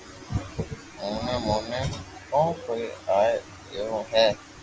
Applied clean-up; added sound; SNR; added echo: none; none; none; none.